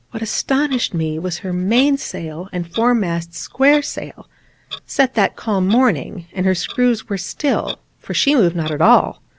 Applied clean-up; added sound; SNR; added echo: none; Clock; 20 dB; none.